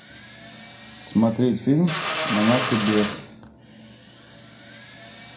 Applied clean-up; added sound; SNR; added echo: none; Drill; 5 dB; reverberation time 0.2 s.